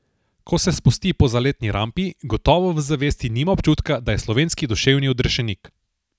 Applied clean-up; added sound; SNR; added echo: none; none; none; none.